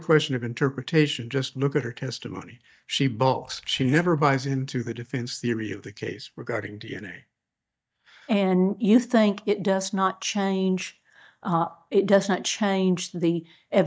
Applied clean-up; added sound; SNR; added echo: neural mask model DeepFilterNet 3.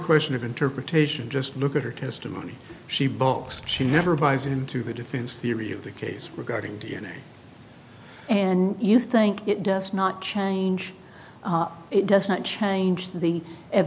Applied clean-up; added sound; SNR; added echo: none; Zipper (clothing); 13 dB; none.